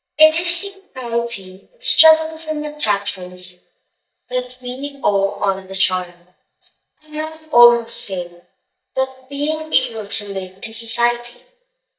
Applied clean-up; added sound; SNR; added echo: neural mask model DeepFilterNet 3.